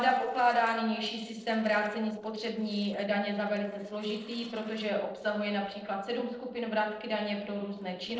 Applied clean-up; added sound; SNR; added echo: neural separator model SepFormer DNS4.